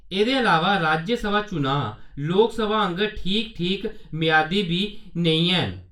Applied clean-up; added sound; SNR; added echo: none; none; none; reverberation time 0.3 s.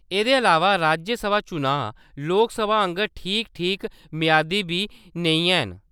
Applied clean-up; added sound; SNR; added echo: none; none; none; none.